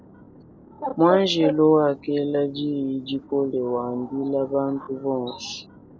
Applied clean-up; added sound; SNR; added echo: none; Bird; 12 dB; none.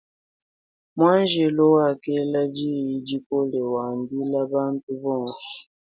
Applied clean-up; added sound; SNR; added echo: none; none; none; none.